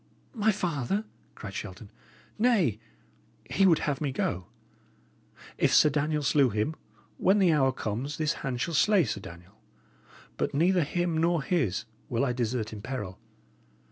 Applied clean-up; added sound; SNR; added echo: none; none; none; none.